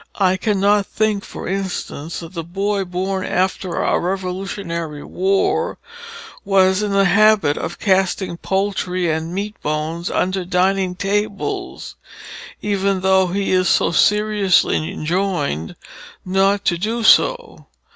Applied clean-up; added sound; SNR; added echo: none; none; none; none.